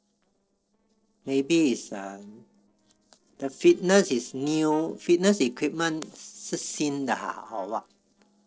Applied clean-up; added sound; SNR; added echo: neural separator model SepFormer DNS4.